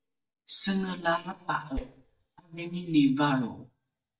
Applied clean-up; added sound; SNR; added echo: neural mask model DeepFilterNet 3.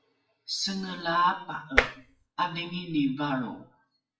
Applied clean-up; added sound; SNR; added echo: classical method WPE with log-MMSE.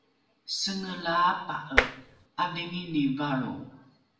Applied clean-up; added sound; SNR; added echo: none; Tap; -4 dB; reverberation time 0.7 s.